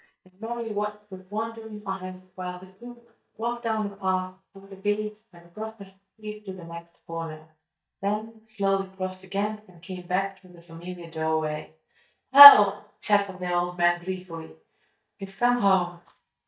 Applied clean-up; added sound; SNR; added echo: neural mask model DeepFilterNet 3.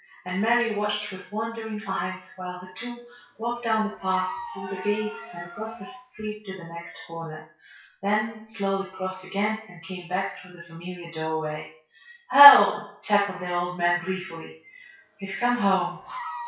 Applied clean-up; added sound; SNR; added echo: classical method WPE with log-MMSE.